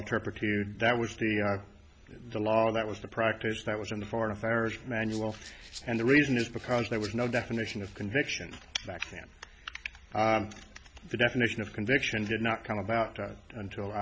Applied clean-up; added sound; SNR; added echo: none; Rattle (instrument); 20 dB; none.